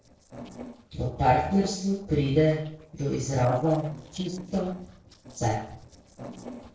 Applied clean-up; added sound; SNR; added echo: neural separator model SepFormer DNS4.